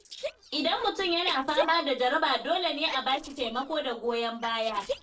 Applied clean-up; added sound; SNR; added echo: neural separator model SepFormer DNS4.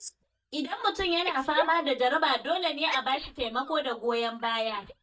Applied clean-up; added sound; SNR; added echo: neural mask model DeepFilterNet 3.